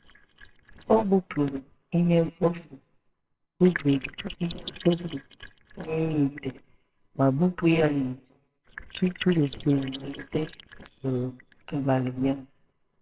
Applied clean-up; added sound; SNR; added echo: neural separator model SepFormer WHAMR!.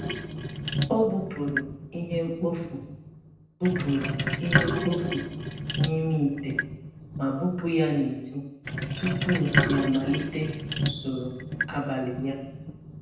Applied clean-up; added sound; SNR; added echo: none; Sink (filling or washing); 2 dB; reverberation time 0.9 s.